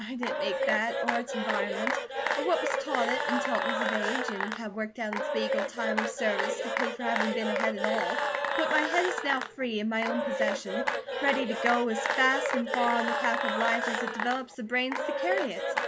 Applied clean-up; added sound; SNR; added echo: none; Applause / Cheering / Clapping; -1 dB; none.